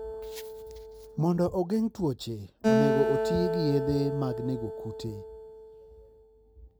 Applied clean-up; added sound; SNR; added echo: none; Acoustic guitar; 1 dB; none.